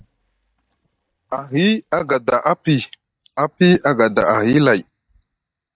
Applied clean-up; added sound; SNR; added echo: neural mask model DeepFilterNet 3.